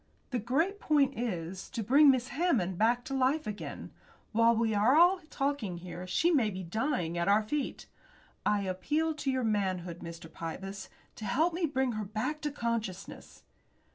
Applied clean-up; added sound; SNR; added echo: none; none; none; none.